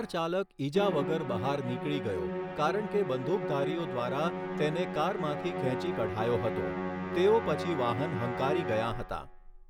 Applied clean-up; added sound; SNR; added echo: none; Musical instrument; 4 dB; none.